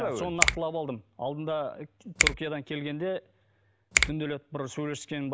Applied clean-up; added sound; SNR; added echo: none; Finger snapping; -1 dB; none.